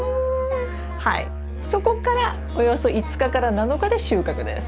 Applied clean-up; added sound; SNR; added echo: none; Musical instrument; 6 dB; none.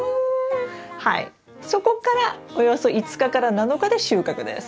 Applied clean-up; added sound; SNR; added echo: none; none; none; none.